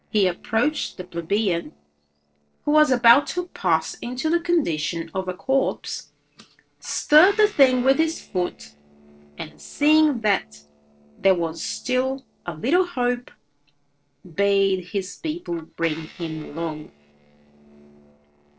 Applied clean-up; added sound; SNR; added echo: neural separator model SepFormer DNS4.